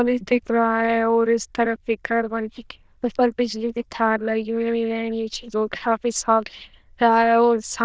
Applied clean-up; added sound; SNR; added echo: neural diffusion model UNIVERSE++.